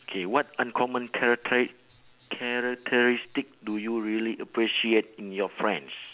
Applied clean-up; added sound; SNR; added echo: none; none; none; none.